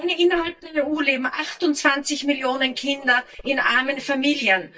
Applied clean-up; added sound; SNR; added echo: neural mask model DeepFilterNet 3.